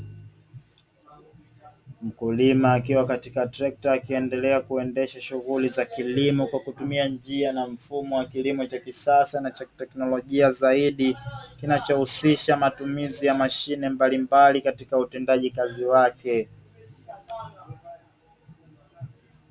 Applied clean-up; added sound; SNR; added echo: none; none; none; none.